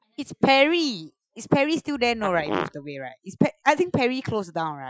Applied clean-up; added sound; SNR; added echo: classical method Wiener filter.